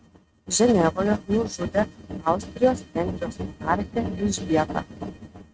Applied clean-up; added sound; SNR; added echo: neural mask model RNNoise.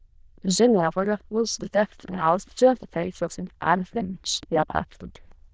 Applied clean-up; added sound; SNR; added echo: neural diffusion model UNIVERSE++.